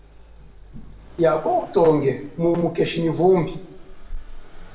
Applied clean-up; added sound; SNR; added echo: none; Accelerating, revving, vroom; 15 dB; reverberation time 0.6 s.